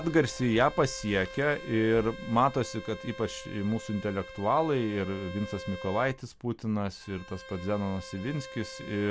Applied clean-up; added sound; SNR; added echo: none; Bowed string instrument; 15 dB; none.